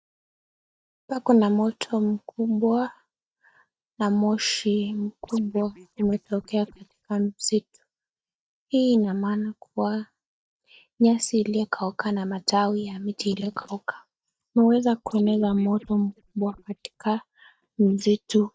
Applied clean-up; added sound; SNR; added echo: neural mask model DeepFilterNet 3.